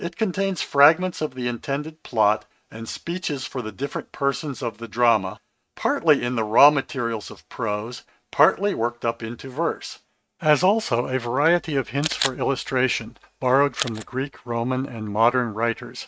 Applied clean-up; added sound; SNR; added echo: neural mask model RNNoise.